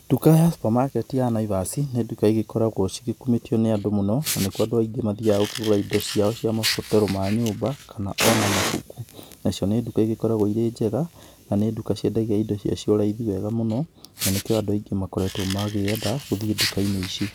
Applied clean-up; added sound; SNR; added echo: none; Fire; 11 dB; none.